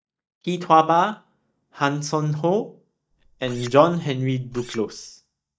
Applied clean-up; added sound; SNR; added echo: neural mask model DeepFilterNet 3.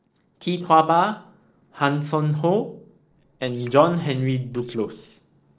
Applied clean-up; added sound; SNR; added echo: neural separator model SepFormer DNS4.